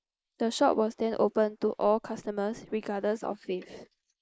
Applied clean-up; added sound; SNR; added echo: neural mask model Resemble Enhance denoiser.